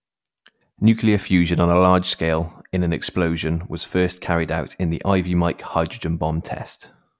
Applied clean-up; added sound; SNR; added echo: none; none; none; none.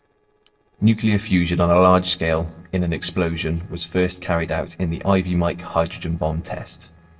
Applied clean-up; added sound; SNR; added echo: neural separator model SepFormer DNS4.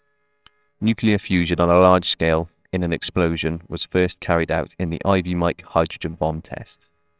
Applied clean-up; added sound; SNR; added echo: neural separator model SepFormer WHAMR!.